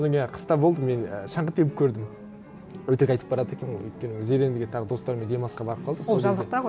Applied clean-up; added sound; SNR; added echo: none; none; none; none.